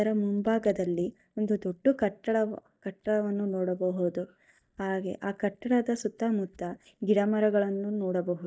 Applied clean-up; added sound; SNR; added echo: neural mask model DeepFilterNet 3.